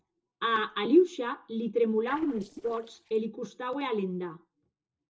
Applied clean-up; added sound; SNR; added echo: neural separator model SepFormer DNS4.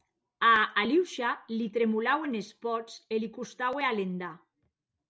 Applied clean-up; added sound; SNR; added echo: none; none; none; none.